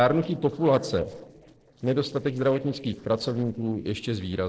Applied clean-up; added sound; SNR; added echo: neural separator model SepFormer DNS4.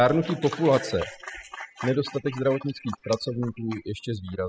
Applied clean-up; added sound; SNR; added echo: classical method spectral subtraction.